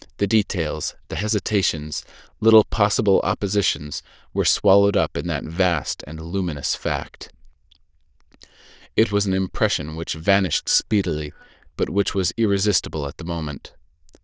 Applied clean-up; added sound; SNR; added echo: neural diffusion model UNIVERSE++.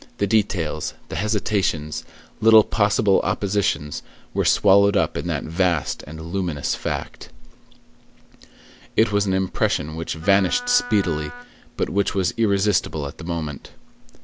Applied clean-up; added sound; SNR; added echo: none; Wind instrument, woodwind instrument; 15 dB; none.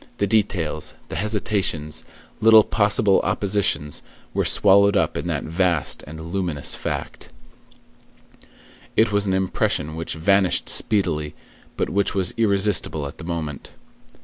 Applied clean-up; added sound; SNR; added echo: none; none; none; none.